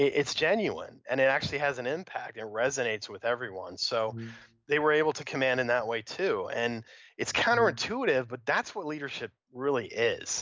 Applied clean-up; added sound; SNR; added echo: none; Brass instrument; 14 dB; none.